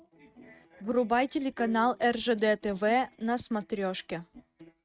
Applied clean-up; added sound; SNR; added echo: neural mask model RNNoise.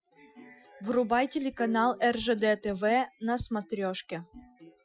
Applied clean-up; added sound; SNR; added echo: classical method Wiener filter.